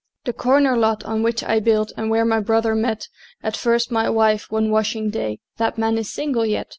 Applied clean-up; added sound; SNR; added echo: none; none; none; none.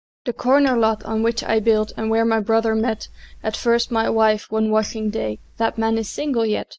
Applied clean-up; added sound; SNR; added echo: neural mask model DeepFilterNet 3.